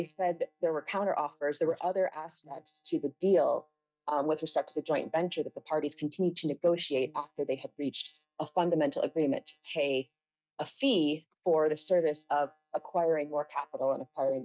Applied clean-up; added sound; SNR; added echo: neural mask model DeepFilterNet 3.